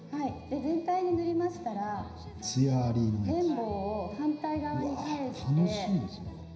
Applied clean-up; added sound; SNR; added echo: none; none; none; reverberation time 0.9 s.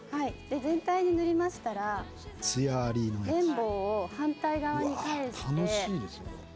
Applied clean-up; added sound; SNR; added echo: none; none; none; none.